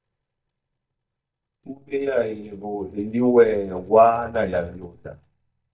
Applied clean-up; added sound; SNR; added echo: neural mask model DeepFilterNet 3.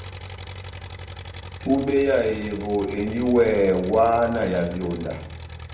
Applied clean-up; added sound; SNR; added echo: none; Engine; 13 dB; reverberation time 0.7 s.